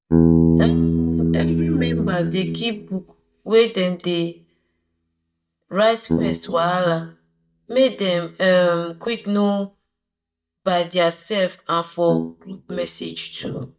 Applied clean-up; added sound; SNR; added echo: neural mask model DeepFilterNet 3.